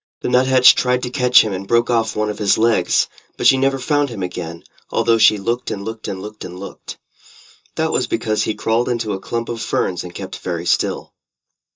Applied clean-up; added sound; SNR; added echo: neural mask model DeepFilterNet 3.